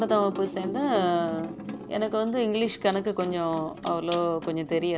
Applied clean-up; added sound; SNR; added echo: none; Sink (filling or washing) / Water tap, faucet; 10 dB; none.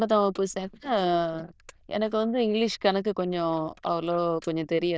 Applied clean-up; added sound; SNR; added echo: neural diffusion model UNIVERSE++.